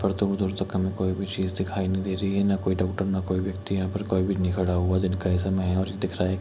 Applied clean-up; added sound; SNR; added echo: none; none; none; none.